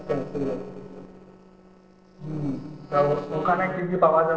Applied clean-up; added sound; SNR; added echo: neural separator model SepFormer DNS4.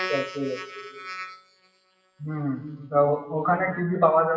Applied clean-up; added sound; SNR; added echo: classical method WPE with log-MMSE.